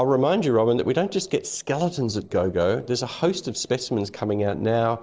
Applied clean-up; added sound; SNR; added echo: neural separator model SepFormer DNS4.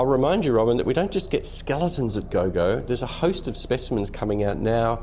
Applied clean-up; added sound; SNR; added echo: none; Aircraft; 13 dB; none.